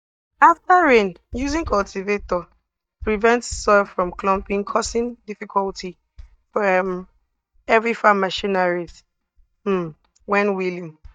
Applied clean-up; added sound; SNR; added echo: neural mask model DeepFilterNet 3.